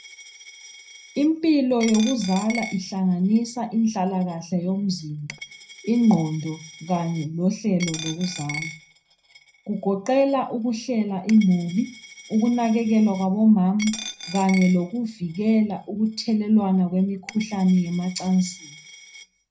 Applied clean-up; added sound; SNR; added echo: none; Coin (dropping); 17 dB; reverberation time 0.3 s.